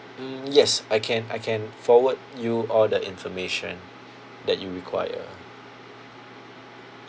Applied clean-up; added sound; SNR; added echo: none; none; none; none.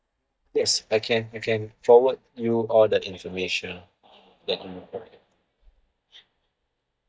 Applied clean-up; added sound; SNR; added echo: neural mask model DeepFilterNet 3.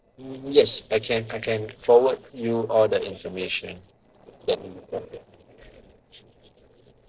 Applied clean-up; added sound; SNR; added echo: neural separator model SepFormer DNS4.